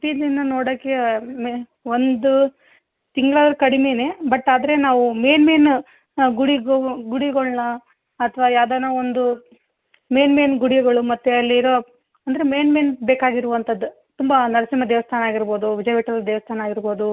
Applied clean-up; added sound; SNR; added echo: none; none; none; none.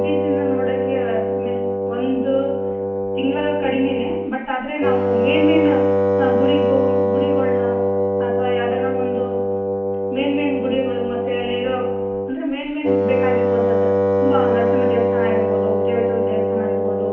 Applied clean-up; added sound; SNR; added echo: none; Wind instrument, woodwind instrument; -5 dB; reverberation time 0.9 s.